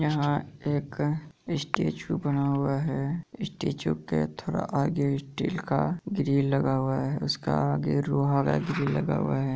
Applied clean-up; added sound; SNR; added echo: none; none; none; none.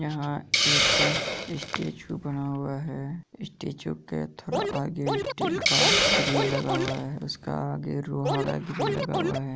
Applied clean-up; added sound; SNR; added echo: none; Hiss + Scratching (performance technique); -3 dB; none.